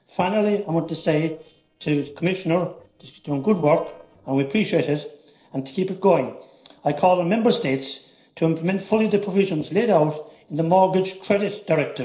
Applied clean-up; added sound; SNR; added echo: neural separator model SepFormer DNS4.